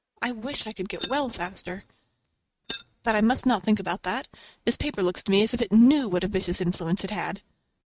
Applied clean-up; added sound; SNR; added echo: neural mask model RNNoise.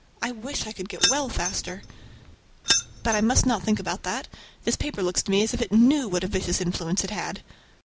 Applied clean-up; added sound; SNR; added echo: none; Keys jangling; 3 dB; none.